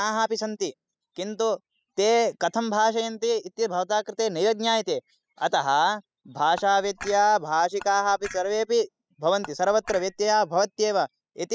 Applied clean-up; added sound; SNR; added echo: classical method spectral subtraction.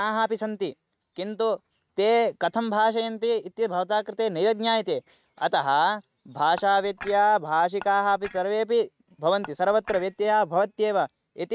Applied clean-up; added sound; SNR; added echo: neural mask model RNNoise.